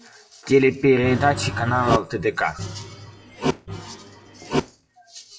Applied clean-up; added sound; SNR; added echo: classical method WPE with log-MMSE.